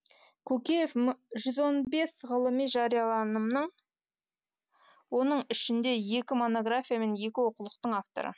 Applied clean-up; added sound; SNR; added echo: none; none; none; none.